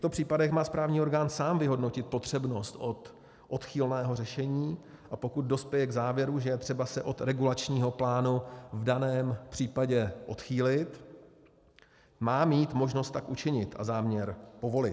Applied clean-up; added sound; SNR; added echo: none; none; none; none.